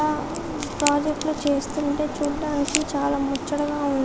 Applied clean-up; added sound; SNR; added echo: none; Crack; 11 dB; none.